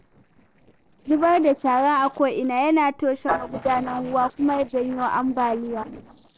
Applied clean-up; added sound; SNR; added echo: neural separator model SepFormer DNS4.